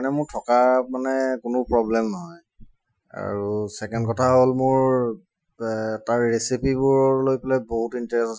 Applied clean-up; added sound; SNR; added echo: classical method Wiener filter.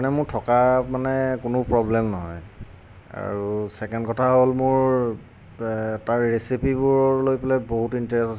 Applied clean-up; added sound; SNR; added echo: none; none; none; none.